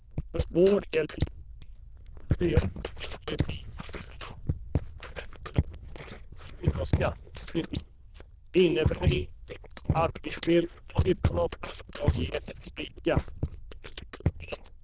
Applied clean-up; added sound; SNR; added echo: neural diffusion model UNIVERSE++.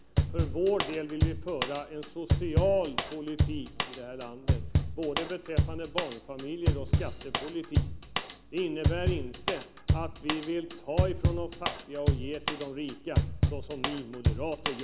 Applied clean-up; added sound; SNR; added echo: none; Drum kit; -4 dB; none.